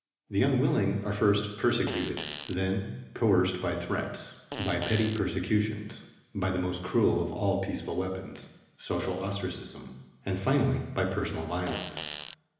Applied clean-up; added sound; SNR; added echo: none; Fart; 7 dB; reverberation time 1.0 s.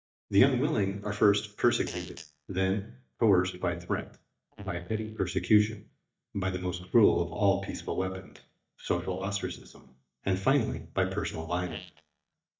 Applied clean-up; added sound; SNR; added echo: neural mask model DeepFilterNet 3.